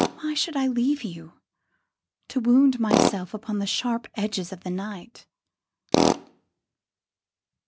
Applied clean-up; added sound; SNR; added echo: none; Tools; 3 dB; none.